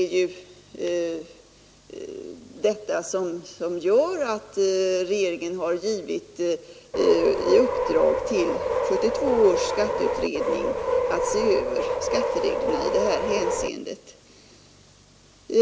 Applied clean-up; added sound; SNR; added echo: none; Subway, metro, underground; 0 dB; none.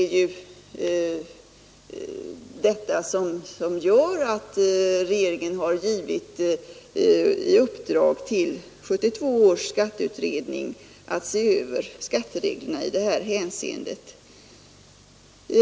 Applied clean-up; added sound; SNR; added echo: none; none; none; none.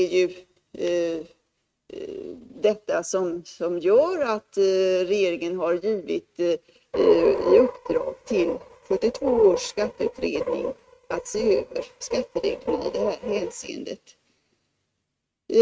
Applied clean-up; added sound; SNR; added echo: neural mask model RNNoise.